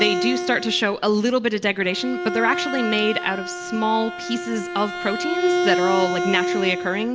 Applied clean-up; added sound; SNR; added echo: none; Bowed string instrument; 3 dB; none.